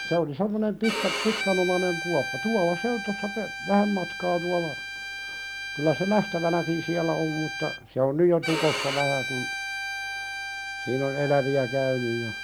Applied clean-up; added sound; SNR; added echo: none; Bowed string instrument; 7 dB; none.